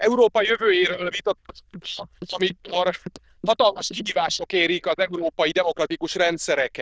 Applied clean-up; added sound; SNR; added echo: neural diffusion model UNIVERSE++.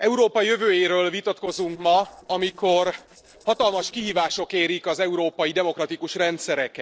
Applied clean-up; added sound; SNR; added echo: neural separator model SepFormer DNS4.